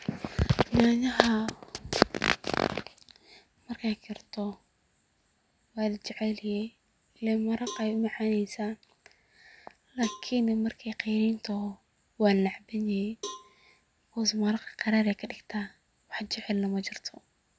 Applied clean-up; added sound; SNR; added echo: none; Cowbell; 17 dB; none.